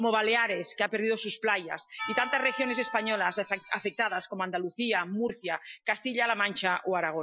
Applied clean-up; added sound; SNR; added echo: classical method Wiener filter.